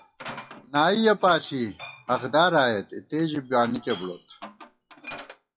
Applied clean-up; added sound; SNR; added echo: classical method WPE with log-MMSE.